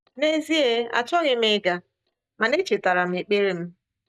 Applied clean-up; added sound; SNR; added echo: neural mask model DeepFilterNet 3.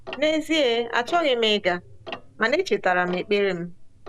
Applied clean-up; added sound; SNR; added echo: none; Tick-tock; 17 dB; none.